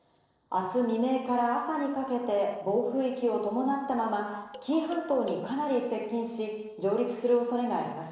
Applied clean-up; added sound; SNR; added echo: neural separator model SepFormer DNS4.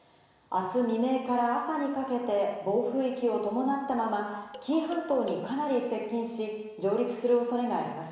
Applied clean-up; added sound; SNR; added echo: none; Marimba, xylophone; 19 dB; reverberation time 1.0 s.